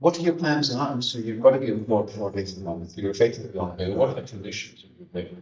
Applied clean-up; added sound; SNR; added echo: neural mask model DeepFilterNet 3.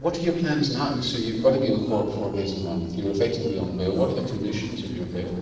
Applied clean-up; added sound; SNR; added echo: neural separator model SepFormer DNS4.